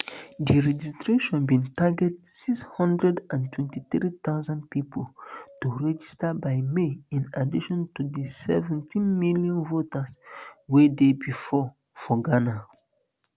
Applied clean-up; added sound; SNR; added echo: none; none; none; none.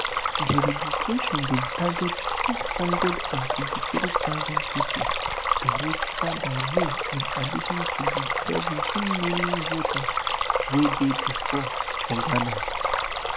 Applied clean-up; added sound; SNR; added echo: none; Stream; -3 dB; none.